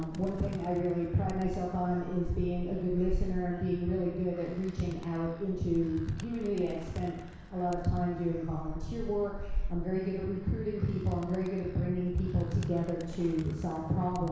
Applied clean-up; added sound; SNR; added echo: none; Animal; 8 dB; reverberation time 1.1 s.